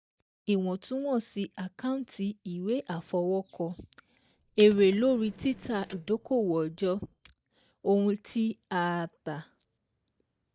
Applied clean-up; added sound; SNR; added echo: neural mask model DeepFilterNet 3.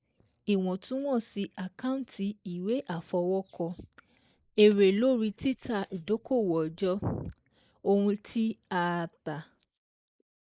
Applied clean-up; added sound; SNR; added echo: neural mask model Resemble Enhance denoiser.